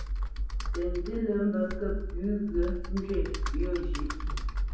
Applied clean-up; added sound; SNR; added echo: none; Computer keyboard; 0 dB; reverberation time 1.2 s.